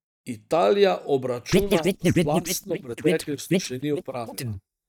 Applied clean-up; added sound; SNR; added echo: neural mask model DeepFilterNet 3.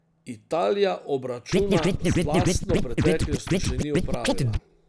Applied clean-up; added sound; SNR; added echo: none; Scratching (performance technique); -5 dB; none.